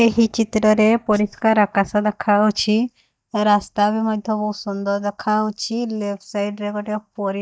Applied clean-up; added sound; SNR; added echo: neural mask model DeepFilterNet 3.